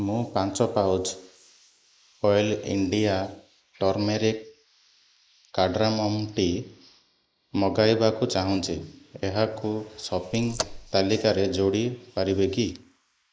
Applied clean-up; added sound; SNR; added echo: neural mask model Resemble Enhance denoiser.